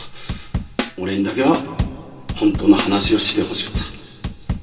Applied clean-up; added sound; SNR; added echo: none; Drum kit; 7 dB; reverberation time 2.5 s.